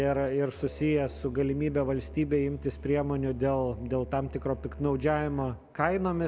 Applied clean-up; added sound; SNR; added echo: none; Musical instrument; 14 dB; none.